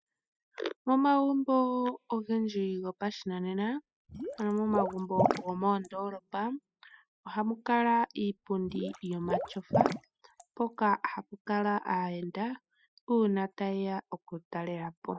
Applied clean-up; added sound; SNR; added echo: classical method spectral subtraction.